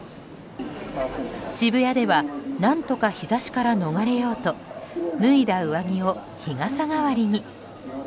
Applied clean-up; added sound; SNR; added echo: none; none; none; none.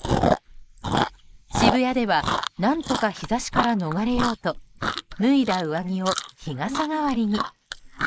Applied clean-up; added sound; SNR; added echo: neural mask model Resemble Enhance denoiser.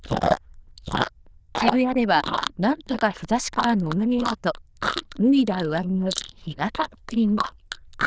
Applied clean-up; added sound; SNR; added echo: neural diffusion model UNIVERSE++.